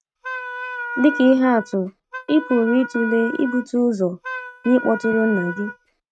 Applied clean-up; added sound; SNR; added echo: neural mask model RNNoise.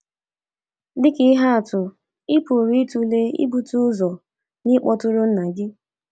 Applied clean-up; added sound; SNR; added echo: none; none; none; none.